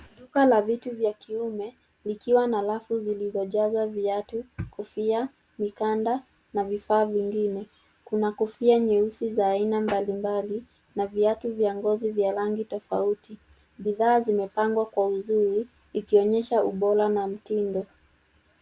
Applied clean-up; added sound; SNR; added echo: none; none; none; none.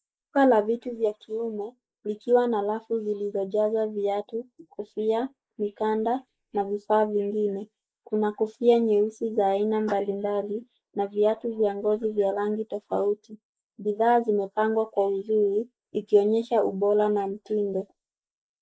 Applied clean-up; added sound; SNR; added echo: neural mask model Resemble Enhance denoiser.